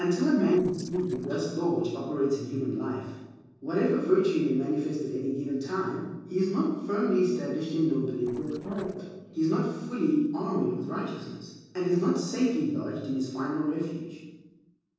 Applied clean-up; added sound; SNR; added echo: neural separator model SepFormer DNS4.